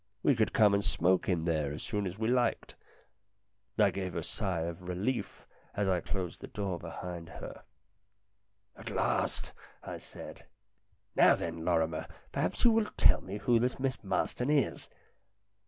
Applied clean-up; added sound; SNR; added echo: none; none; none; none.